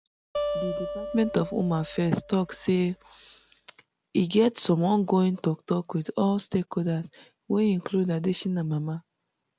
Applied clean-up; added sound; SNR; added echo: none; Acoustic guitar; 9 dB; none.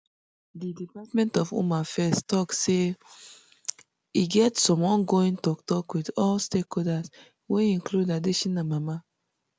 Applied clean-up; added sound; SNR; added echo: none; none; none; none.